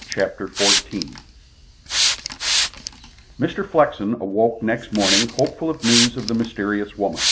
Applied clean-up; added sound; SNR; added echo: none; Hiss; 1 dB; none.